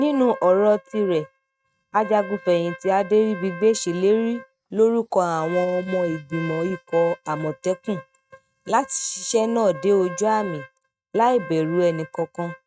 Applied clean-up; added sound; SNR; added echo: neural mask model RNNoise.